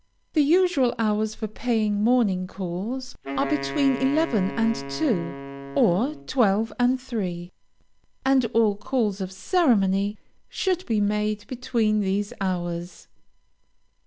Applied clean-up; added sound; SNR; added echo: none; Wind instrument, woodwind instrument; 10 dB; none.